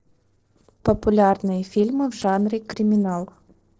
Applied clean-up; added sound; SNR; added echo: neural separator model SepFormer DNS4.